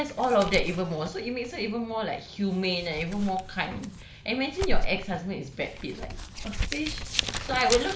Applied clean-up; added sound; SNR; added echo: none; Crumpling, crinkling; 3 dB; none.